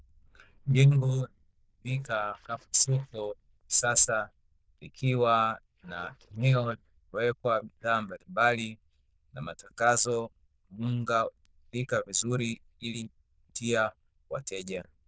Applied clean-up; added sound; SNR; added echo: neural diffusion model UNIVERSE++.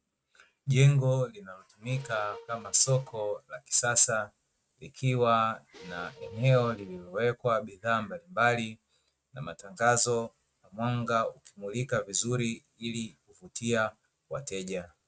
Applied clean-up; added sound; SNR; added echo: neural mask model RNNoise.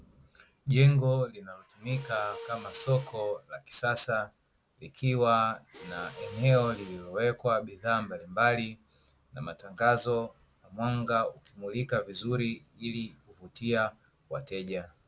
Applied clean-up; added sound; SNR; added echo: none; Mechanisms; 19 dB; none.